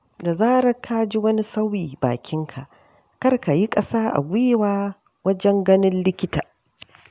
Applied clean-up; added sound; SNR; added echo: none; none; none; none.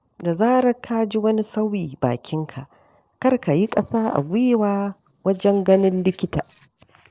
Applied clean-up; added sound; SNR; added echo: neural separator model SepFormer DNS4.